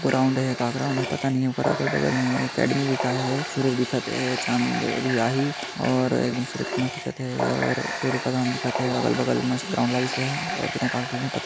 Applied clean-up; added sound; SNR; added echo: none; Water tap, faucet; 6 dB; none.